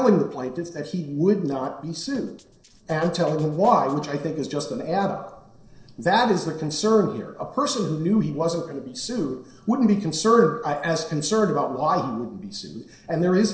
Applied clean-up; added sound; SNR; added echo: neural separator model SepFormer DNS4.